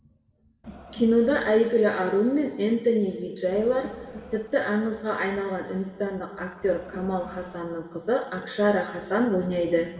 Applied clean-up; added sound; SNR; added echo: none; Crowd; 18 dB; reverberation time 2.2 s.